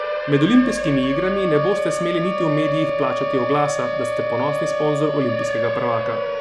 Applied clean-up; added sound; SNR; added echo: none; Siren; 1 dB; none.